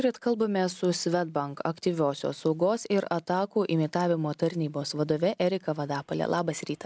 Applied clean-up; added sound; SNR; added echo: none; none; none; none.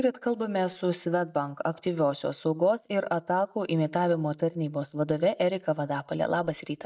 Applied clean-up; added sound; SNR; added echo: neural mask model DeepFilterNet 3.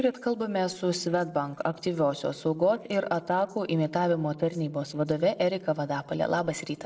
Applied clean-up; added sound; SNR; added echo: neural separator model SepFormer DNS4.